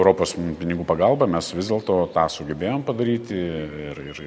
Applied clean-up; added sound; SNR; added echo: none; none; none; none.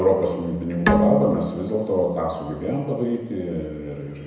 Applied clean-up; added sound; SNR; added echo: none; Bowed string instrument; 3 dB; reverberation time 1.0 s.